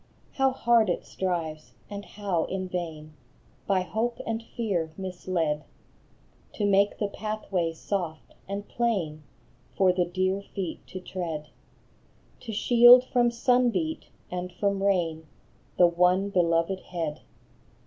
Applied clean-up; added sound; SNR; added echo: none; none; none; none.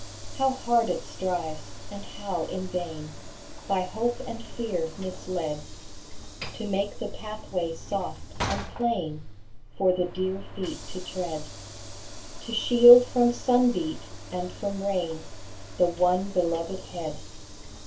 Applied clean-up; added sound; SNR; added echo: none; Sliding door / Train; 15 dB; reverberation time 0.2 s.